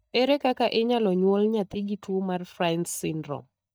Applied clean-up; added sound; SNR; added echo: neural mask model DeepFilterNet 3.